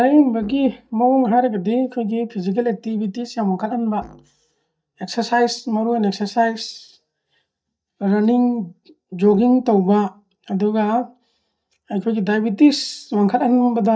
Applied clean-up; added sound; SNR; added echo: neural mask model DeepFilterNet 3.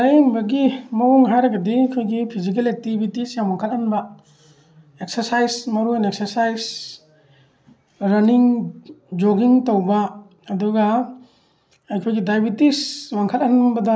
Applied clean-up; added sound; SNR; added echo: none; none; none; none.